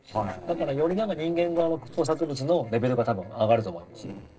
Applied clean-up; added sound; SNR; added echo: neural separator model SepFormer DNS4.